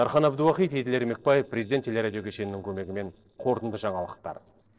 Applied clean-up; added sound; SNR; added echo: neural separator model SepFormer DNS4.